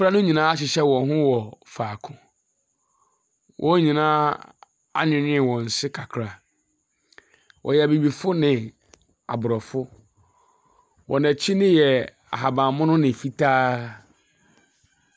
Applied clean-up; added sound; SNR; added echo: none; none; none; none.